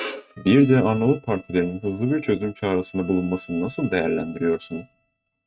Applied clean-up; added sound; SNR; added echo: neural mask model RNNoise.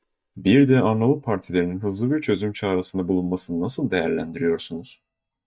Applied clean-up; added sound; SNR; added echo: neural mask model DeepFilterNet 3.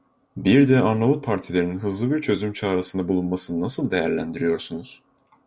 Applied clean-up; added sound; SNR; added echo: none; none; none; none.